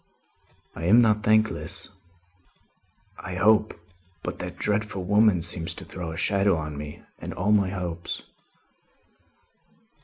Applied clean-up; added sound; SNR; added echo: none; none; none; none.